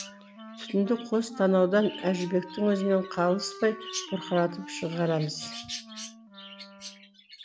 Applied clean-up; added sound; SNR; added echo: none; Chirp, tweet + Wind instrument, woodwind instrument; 14 dB; none.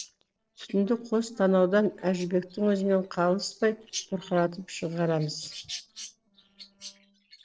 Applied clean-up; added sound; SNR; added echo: neural separator model SepFormer DNS4.